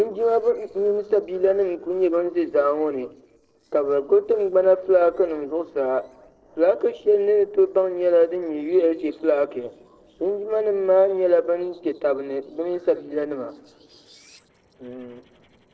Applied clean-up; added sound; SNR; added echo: neural separator model SepFormer DNS4.